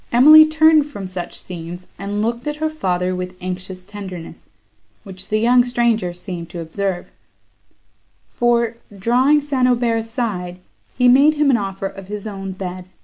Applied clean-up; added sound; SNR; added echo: none; none; none; none.